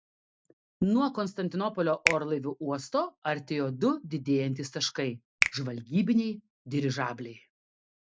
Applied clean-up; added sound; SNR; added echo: none; Finger snapping; 5 dB; none.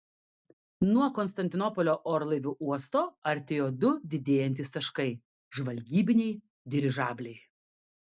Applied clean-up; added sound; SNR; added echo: none; none; none; none.